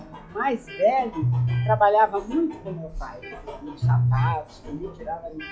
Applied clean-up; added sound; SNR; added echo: classical method log-MMSE.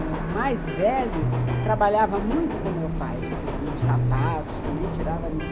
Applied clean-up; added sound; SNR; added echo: none; Subway, metro, underground + Electric guitar; -1 dB; none.